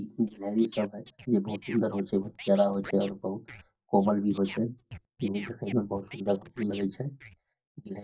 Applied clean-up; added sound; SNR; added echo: neural mask model DeepFilterNet 3.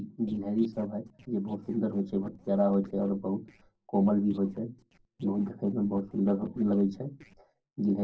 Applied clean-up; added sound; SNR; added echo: neural separator model SepFormer DNS4.